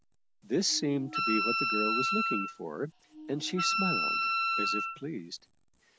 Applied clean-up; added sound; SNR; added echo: none; Wind instrument, woodwind instrument; -3 dB; none.